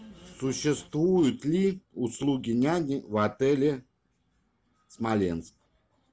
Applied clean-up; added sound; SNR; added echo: none; none; none; none.